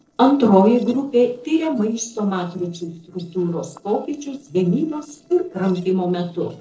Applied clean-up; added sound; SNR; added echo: neural separator model SepFormer DNS4.